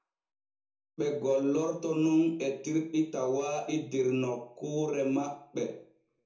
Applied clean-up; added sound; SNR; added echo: none; none; none; reverberation time 0.5 s.